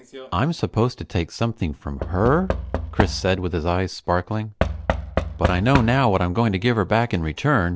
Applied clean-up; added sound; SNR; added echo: none; Knock / Wood; 7 dB; none.